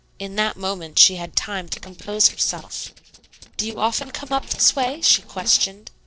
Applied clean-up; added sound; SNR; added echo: neural separator model SepFormer DNS4.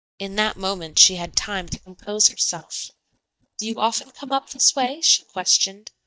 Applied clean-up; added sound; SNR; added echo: neural mask model DeepFilterNet 3.